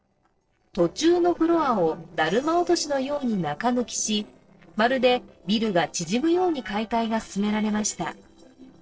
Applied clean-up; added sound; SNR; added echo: neural separator model SepFormer DNS4.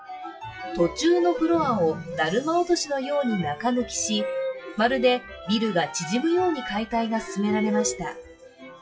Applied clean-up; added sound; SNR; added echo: classical method WPE with log-MMSE.